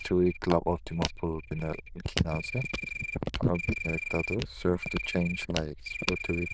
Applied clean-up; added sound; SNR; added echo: neural diffusion model UNIVERSE++.